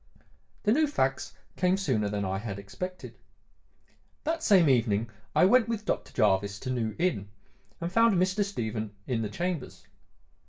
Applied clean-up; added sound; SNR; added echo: none; none; none; reverberation time 0.2 s.